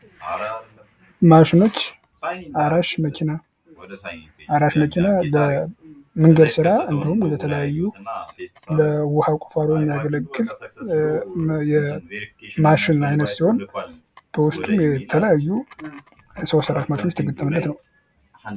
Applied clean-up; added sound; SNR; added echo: none; none; none; none.